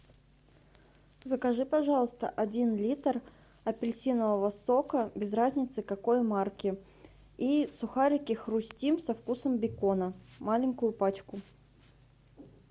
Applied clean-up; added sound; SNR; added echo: none; none; none; none.